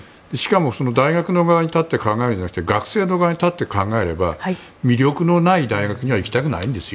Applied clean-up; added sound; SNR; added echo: none; none; none; none.